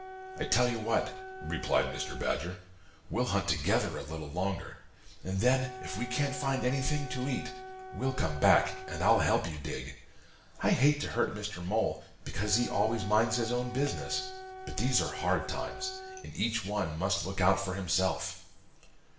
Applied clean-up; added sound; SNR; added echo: none; Wind instrument, woodwind instrument; 15 dB; reverberation time 0.6 s.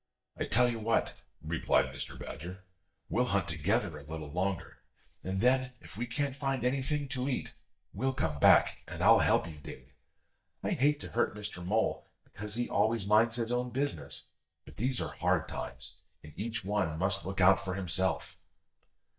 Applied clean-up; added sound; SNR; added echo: neural mask model DeepFilterNet 3.